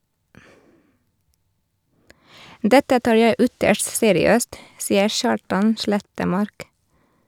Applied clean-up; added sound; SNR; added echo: none; none; none; none.